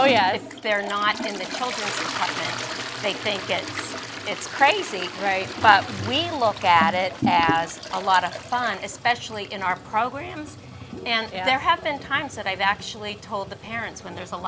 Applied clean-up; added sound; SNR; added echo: none; Toilet flush; 9 dB; none.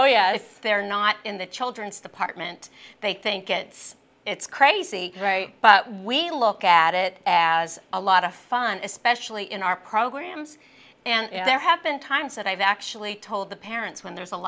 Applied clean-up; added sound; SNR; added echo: none; none; none; none.